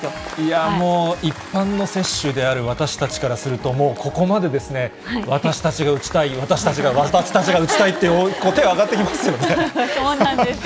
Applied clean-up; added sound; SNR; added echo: none; Applause / Crowd / Cheering; 17 dB; none.